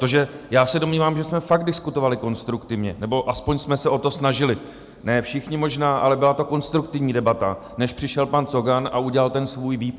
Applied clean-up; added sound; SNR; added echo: none; none; none; none.